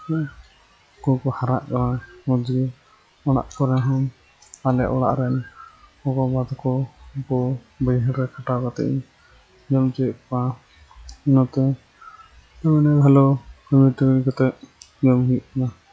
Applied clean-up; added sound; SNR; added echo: classical method log-MMSE.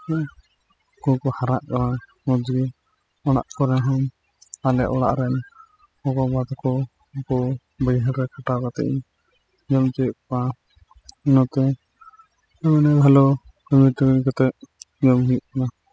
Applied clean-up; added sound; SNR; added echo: classical method spectral subtraction.